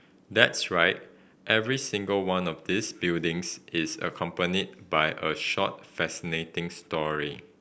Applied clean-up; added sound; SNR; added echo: none; none; none; none.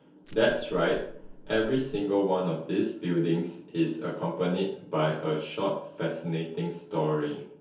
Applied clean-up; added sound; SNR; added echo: none; Crushing; 15 dB; reverberation time 0.6 s.